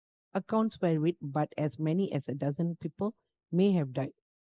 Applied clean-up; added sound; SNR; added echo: neural mask model Resemble Enhance denoiser.